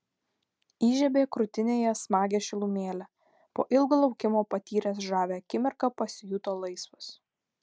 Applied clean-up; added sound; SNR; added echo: none; none; none; none.